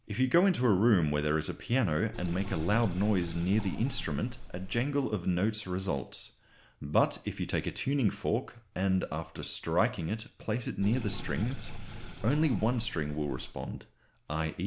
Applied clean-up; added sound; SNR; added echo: none; Sink (filling or washing); 12 dB; none.